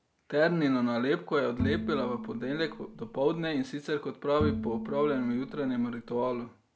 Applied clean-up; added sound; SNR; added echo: none; Bowed string instrument; 7 dB; none.